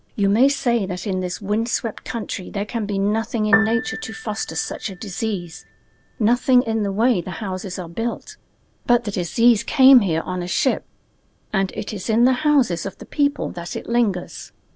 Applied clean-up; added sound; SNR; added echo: none; Piano; 16 dB; none.